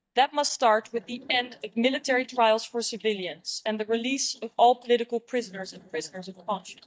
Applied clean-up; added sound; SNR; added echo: neural mask model DeepFilterNet 3.